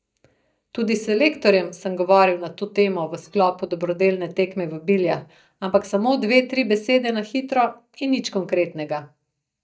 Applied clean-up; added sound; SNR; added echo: neural mask model DeepFilterNet 3.